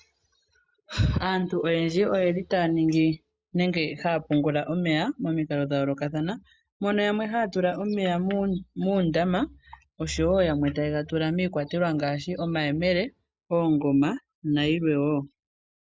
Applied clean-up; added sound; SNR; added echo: none; none; none; none.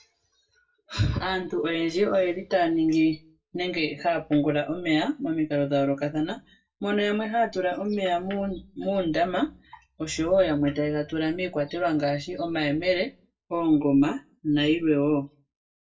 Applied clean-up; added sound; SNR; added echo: none; none; none; reverberation time 0.2 s.